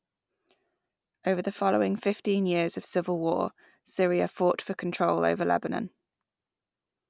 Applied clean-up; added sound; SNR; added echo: none; none; none; none.